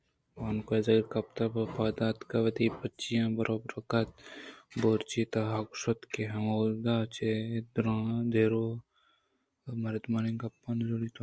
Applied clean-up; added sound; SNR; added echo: none; none; none; none.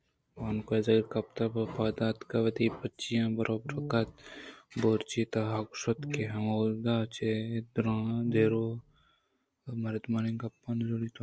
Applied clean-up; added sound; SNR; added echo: none; Brass instrument; 11 dB; none.